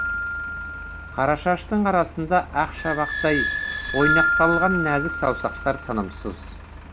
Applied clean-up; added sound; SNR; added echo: none; Keyboard (musical) + Squeak / Idling; 3 dB; none.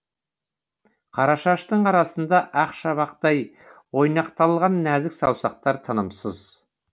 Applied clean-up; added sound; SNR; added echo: none; none; none; none.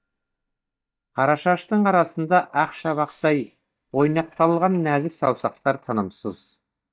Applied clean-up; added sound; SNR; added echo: neural mask model DeepFilterNet 3.